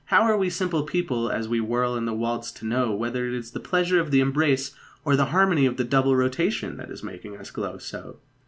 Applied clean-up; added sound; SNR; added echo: none; none; none; none.